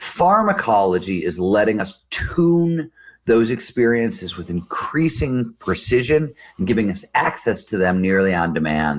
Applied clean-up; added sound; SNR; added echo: none; none; none; none.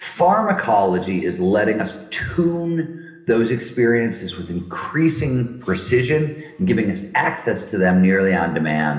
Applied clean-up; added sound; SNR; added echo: none; none; none; reverberation time 1.1 s.